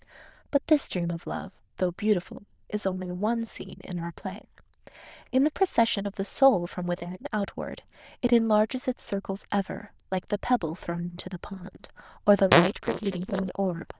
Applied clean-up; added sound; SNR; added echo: neural diffusion model UNIVERSE++.